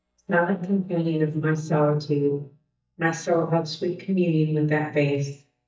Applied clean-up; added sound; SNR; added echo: neural mask model DeepFilterNet 3.